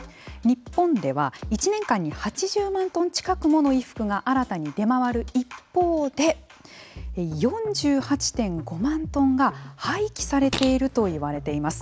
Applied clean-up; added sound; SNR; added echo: none; Fart; 10 dB; none.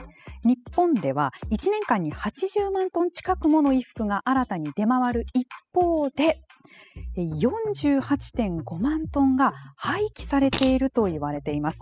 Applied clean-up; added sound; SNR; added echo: classical method spectral subtraction.